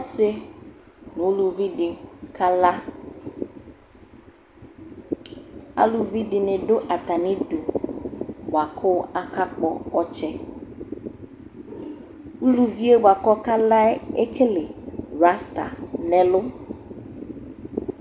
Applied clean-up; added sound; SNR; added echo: none; none; none; none.